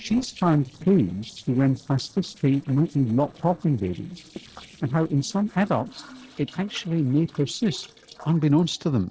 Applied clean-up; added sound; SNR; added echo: neural separator model SepFormer DNS4.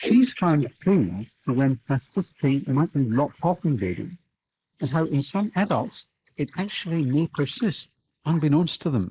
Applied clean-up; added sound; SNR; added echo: neural mask model Resemble Enhance denoiser.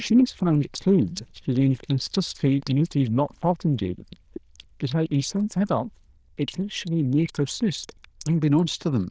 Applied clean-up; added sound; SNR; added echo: neural diffusion model UNIVERSE++.